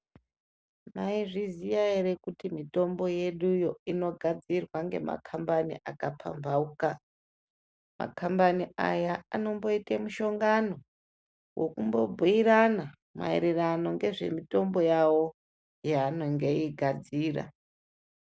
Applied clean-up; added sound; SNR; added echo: none; none; none; none.